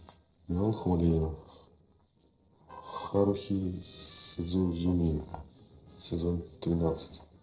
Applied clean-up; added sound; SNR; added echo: neural separator model SepFormer DNS4.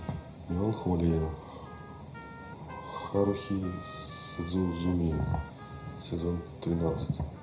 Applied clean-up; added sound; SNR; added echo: none; Trumpet; 19 dB; reverberation time 0.4 s.